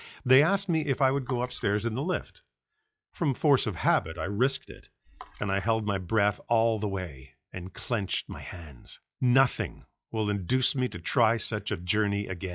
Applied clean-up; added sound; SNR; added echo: classical method log-MMSE.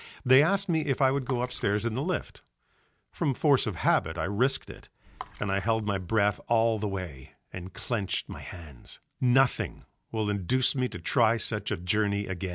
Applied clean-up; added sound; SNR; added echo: none; Water / Splash, splatter; 19 dB; none.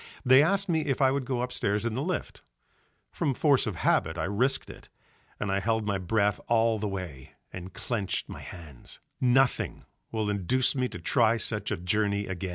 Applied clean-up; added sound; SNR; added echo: none; none; none; none.